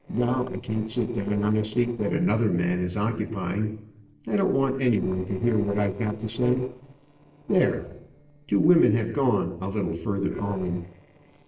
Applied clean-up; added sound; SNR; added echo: neural separator model SepFormer DNS4.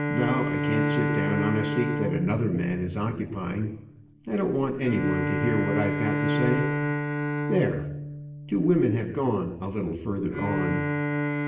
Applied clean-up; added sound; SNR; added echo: none; Bowed string instrument; 1 dB; reverberation time 0.8 s.